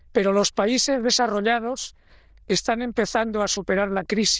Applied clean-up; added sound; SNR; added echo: neural diffusion model UNIVERSE++.